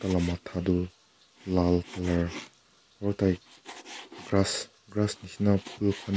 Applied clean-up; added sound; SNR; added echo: none; Frying (food); 18 dB; none.